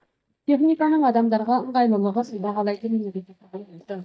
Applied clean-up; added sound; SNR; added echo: neural mask model DeepFilterNet 3.